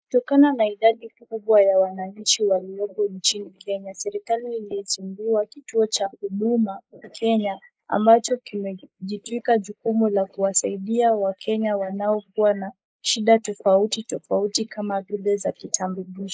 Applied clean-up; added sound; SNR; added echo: neural mask model Resemble Enhance denoiser.